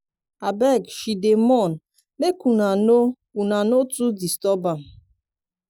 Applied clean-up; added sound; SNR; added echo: none; none; none; none.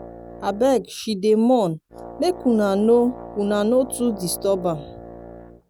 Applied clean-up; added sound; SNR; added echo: none; Brass instrument; 17 dB; none.